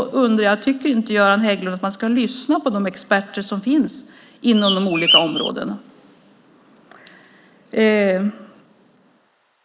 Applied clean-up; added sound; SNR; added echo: neural mask model Resemble Enhance denoiser.